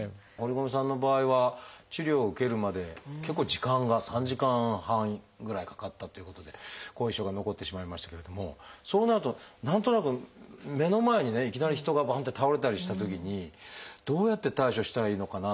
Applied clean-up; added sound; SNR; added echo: none; none; none; none.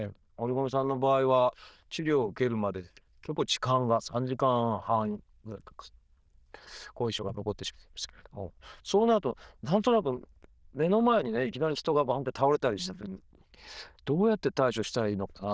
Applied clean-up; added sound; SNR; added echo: neural diffusion model UNIVERSE++.